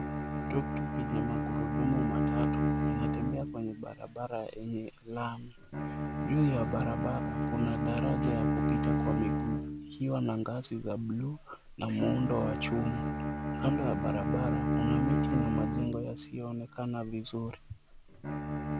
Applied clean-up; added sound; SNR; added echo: none; Bowed string instrument; -2 dB; none.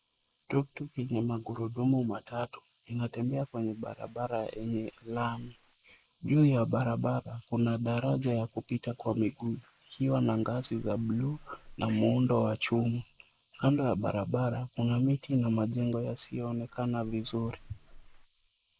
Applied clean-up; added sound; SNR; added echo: neural mask model Resemble Enhance denoiser.